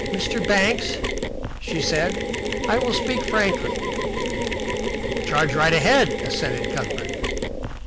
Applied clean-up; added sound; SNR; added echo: none; Mechanisms; 1 dB; none.